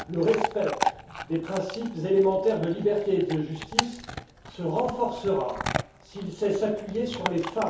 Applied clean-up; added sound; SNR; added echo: none; Chewing, mastication / Dog; 7 dB; reverberation time 0.6 s.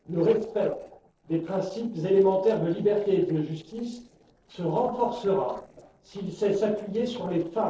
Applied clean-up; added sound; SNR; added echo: neural separator model SepFormer DNS4.